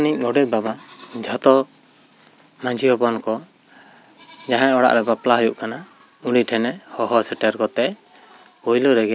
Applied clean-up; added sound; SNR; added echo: none; none; none; none.